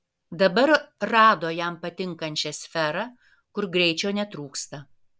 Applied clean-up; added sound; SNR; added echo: none; none; none; none.